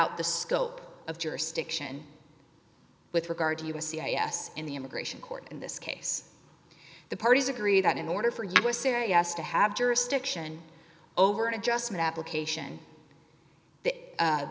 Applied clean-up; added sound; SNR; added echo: none; none; none; none.